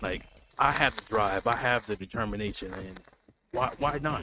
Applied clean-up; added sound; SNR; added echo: neural mask model RNNoise.